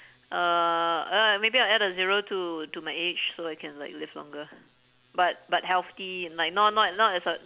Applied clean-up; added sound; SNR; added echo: none; none; none; none.